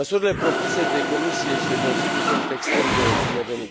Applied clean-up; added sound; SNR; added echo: none; Mechanisms; -3 dB; none.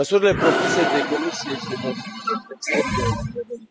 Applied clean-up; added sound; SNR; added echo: classical method spectral subtraction.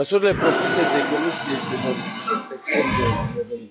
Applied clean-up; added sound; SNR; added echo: classical method log-MMSE.